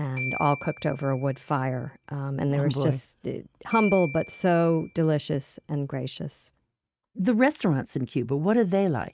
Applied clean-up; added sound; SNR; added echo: neural mask model RNNoise.